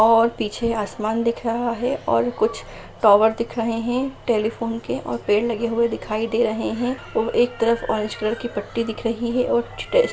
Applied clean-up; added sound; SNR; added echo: none; none; none; none.